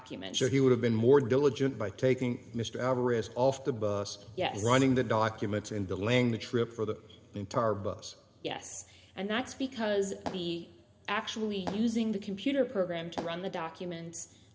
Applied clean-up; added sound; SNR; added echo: none; Fireworks; 15 dB; reverberation time 1.1 s.